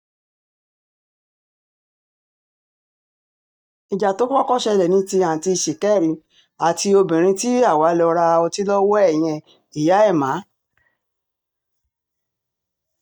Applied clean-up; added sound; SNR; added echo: neural mask model DeepFilterNet 3.